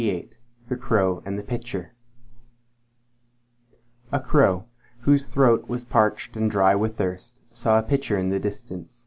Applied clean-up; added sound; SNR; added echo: none; none; none; none.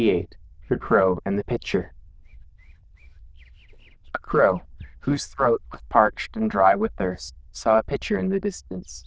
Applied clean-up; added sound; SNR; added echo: neural diffusion model UNIVERSE++.